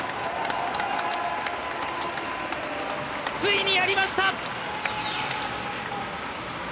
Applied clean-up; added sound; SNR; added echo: none; none; none; none.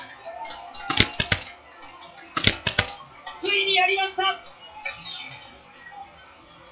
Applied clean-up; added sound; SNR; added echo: classical method WPE with log-MMSE.